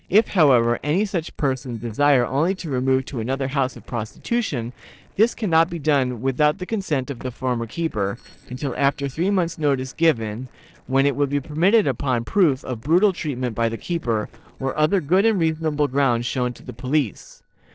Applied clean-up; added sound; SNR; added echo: neural separator model SepFormer DNS4.